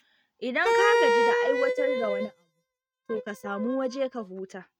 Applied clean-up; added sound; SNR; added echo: neural mask model RNNoise.